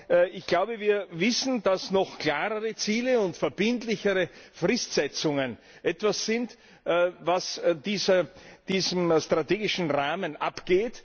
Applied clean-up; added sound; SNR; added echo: none; none; none; none.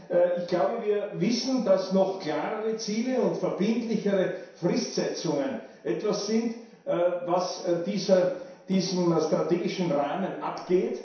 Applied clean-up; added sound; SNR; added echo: none; none; none; reverberation time 0.7 s.